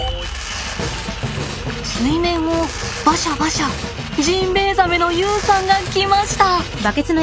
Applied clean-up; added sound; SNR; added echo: none; Tearing; 13 dB; none.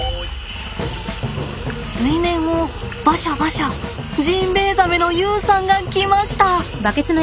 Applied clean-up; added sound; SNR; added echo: none; none; none; none.